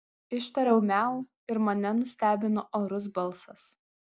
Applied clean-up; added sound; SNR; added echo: none; none; none; none.